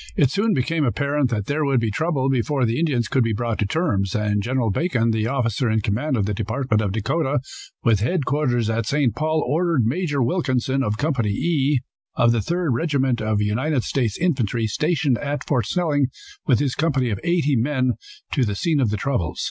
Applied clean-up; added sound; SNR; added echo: none; none; none; none.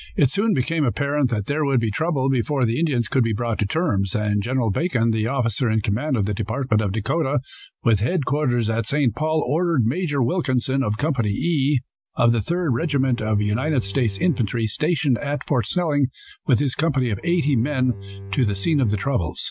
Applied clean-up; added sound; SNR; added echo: none; Bowed string instrument; 15 dB; none.